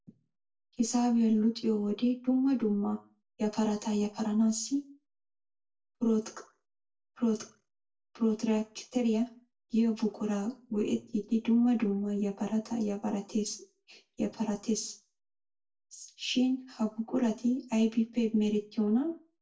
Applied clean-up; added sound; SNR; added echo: none; none; none; reverberation time 0.2 s.